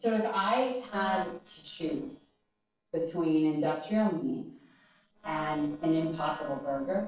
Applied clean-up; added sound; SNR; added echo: neural separator model SepFormer DNS4.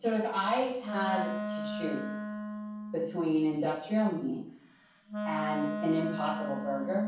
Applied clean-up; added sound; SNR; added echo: none; Wind instrument, woodwind instrument; 5 dB; reverberation time 0.7 s.